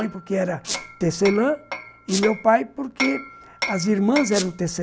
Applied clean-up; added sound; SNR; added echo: none; Hammer + Squeak; 9 dB; none.